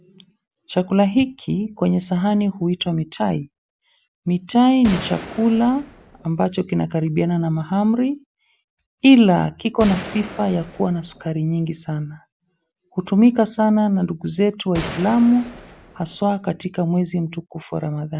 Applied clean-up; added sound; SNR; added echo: none; Gunshot, gunfire; 14 dB; none.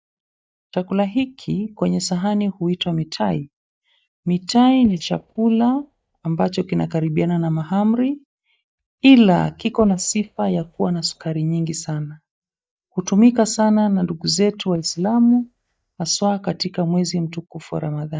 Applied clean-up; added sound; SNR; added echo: neural mask model DeepFilterNet 3.